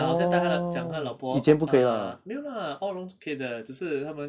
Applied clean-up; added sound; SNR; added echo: none; none; none; none.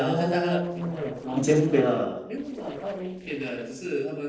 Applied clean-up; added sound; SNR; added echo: neural separator model SepFormer DNS4.